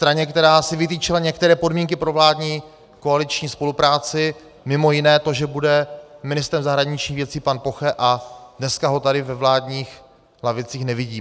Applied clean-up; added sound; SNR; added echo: none; none; none; none.